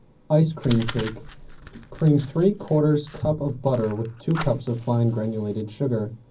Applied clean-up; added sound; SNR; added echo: none; Fire; 15 dB; reverberation time 0.4 s.